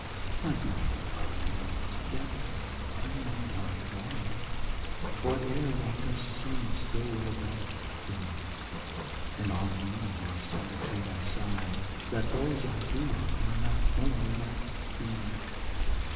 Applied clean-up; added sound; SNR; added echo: none; Water; -5 dB; reverberation time 2.0 s.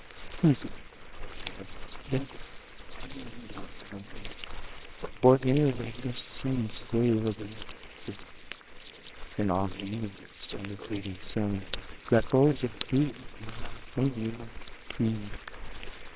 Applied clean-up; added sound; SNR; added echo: neural separator model SepFormer WHAMR!.